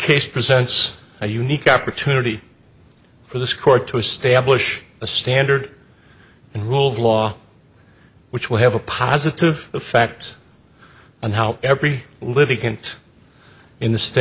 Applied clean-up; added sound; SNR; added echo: none; none; none; none.